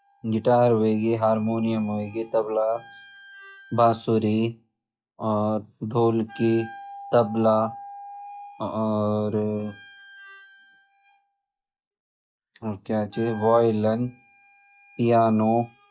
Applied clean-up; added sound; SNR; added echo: classical method log-MMSE.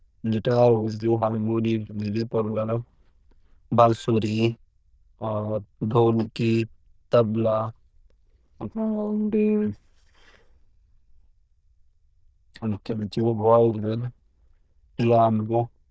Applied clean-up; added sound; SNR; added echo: neural diffusion model UNIVERSE++.